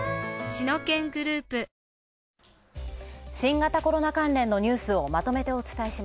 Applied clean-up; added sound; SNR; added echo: none; none; none; none.